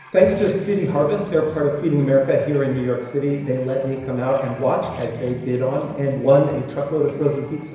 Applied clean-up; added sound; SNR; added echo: none; Guitar; 19 dB; reverberation time 1.0 s.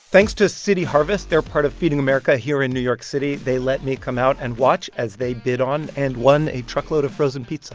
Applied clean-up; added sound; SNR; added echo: none; none; none; none.